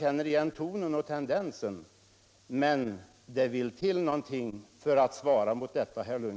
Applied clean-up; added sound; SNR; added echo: none; none; none; none.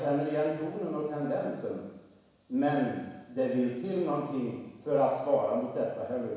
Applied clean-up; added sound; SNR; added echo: none; none; none; reverberation time 1.1 s.